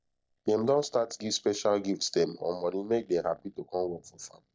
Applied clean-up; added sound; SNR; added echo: neural mask model DeepFilterNet 3.